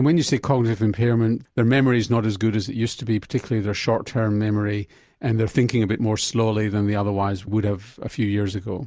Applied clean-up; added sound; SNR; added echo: none; none; none; none.